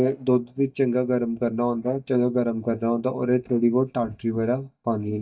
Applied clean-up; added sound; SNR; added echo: neural mask model DeepFilterNet 3.